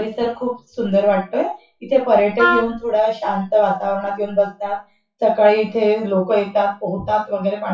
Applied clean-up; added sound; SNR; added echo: classical method WPE with log-MMSE.